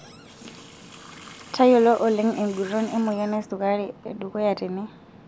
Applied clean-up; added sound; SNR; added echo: none; Water tap, faucet; 15 dB; none.